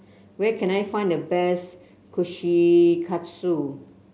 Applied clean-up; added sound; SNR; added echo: none; none; none; none.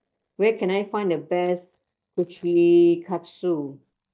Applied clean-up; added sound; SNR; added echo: neural mask model DeepFilterNet 3.